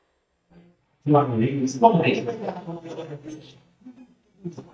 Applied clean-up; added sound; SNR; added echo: neural mask model DeepFilterNet 3.